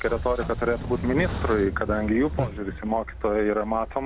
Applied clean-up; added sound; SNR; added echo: none; Sliding door / Train; 8 dB; none.